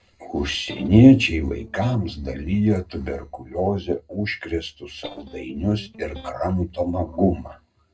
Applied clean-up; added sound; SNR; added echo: neural separator model SepFormer DNS4.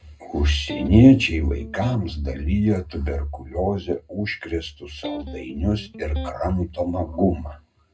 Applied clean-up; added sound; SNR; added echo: none; Electric guitar; 15 dB; reverberation time 0.2 s.